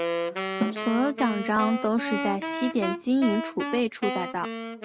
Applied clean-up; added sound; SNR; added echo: none; Snare drum + Wind instrument, woodwind instrument; 4 dB; none.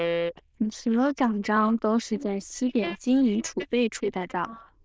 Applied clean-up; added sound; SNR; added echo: neural diffusion model UNIVERSE++.